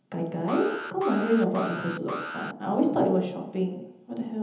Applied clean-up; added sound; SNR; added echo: none; Alarm; 11 dB; reverberation time 0.9 s.